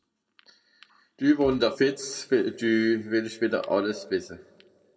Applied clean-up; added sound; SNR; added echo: none; Gunshot, gunfire; 18 dB; reverberation time 0.9 s.